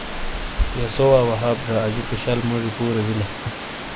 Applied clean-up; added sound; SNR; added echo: none; Rain + Water; 5 dB; none.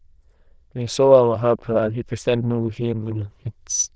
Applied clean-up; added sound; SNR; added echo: neural diffusion model UNIVERSE++.